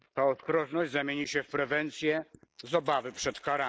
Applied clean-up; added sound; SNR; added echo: neural mask model Resemble Enhance denoiser.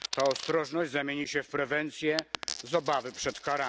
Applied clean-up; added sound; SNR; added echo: none; Coin (dropping); 11 dB; none.